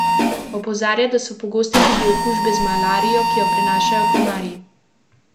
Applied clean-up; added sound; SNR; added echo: none; Mechanisms; -3 dB; none.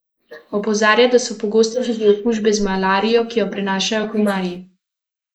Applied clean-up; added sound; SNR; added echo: neural mask model Resemble Enhance denoiser.